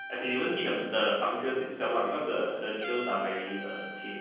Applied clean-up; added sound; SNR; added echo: none; Trumpet; 13 dB; reverberation time 1.3 s.